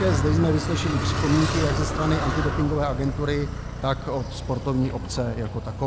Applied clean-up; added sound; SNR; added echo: none; Car; 1 dB; none.